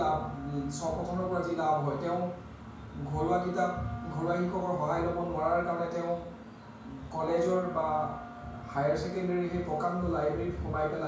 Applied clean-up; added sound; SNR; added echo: none; Wind instrument, woodwind instrument; 15 dB; reverberation time 0.5 s.